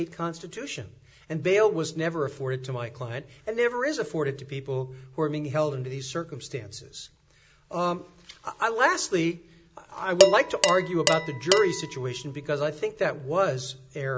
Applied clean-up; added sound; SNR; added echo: none; Dishes, pots, and pans; 0 dB; none.